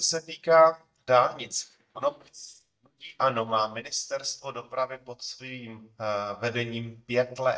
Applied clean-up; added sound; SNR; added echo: neural mask model DeepFilterNet 3.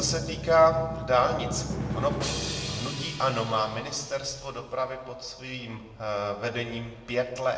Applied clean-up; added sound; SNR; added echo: none; Drum; 8 dB; reverberation time 0.8 s.